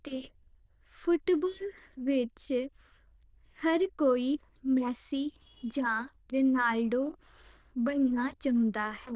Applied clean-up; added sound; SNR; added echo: neural diffusion model UNIVERSE++.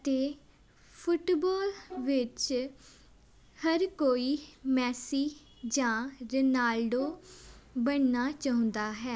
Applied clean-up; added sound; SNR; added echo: none; Bowed string instrument; 19 dB; none.